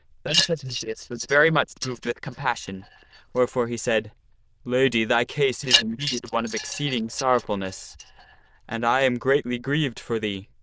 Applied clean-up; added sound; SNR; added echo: neural diffusion model UNIVERSE++.